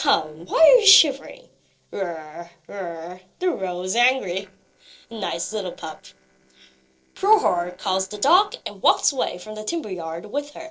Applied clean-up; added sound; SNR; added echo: neural separator model SepFormer DNS4.